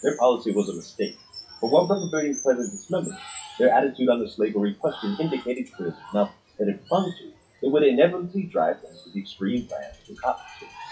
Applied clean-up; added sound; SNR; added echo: classical method WPE with log-MMSE.